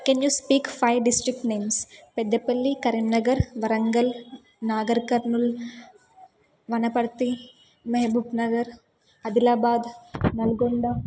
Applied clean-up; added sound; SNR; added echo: none; none; none; none.